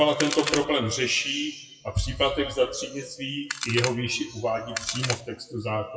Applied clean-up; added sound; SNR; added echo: classical method WPE with log-MMSE.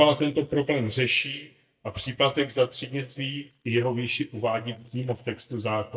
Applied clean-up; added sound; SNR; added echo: neural mask model DeepFilterNet 3.